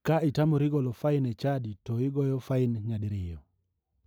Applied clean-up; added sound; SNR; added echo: none; none; none; none.